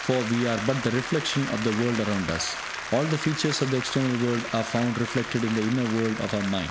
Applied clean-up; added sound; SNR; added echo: none; Applause; 8 dB; none.